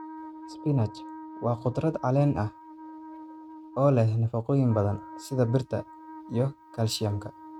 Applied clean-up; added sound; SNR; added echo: neural mask model RNNoise.